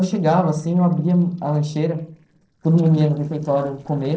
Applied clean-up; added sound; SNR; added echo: neural separator model SepFormer DNS4.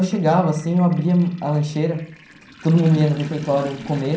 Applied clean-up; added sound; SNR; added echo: none; Toilet flush; 19 dB; reverberation time 0.6 s.